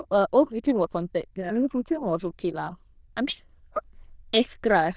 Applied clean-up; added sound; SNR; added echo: neural diffusion model UNIVERSE++.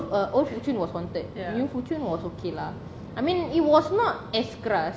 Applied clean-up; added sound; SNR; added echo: none; none; none; none.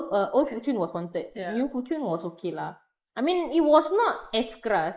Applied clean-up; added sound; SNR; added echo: neural mask model Resemble Enhance denoiser.